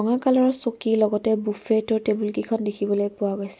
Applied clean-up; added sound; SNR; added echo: none; none; none; none.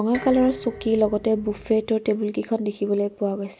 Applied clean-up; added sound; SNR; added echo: none; Dishes, pots, and pans; 17 dB; none.